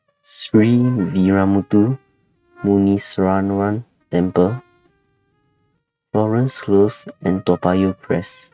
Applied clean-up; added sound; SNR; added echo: neural mask model RNNoise.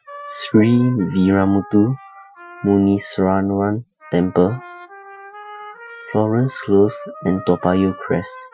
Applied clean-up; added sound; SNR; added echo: classical method Wiener filter.